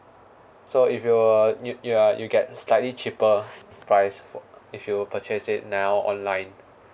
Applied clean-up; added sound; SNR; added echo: none; none; none; none.